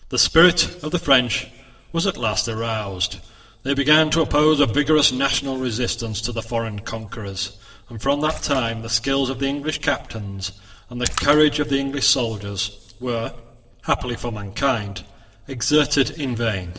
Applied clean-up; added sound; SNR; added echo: neural separator model SepFormer DNS4.